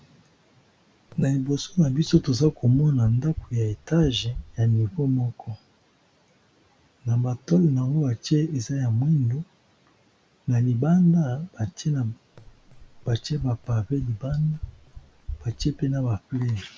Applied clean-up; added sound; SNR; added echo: none; Run; 15 dB; none.